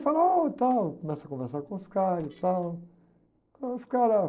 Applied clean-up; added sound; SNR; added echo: neural separator model SepFormer DNS4.